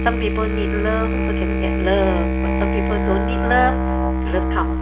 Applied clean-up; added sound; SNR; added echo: none; Musical instrument; -4 dB; reverberation time 1.4 s.